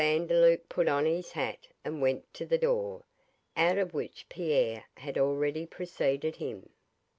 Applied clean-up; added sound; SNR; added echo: none; none; none; none.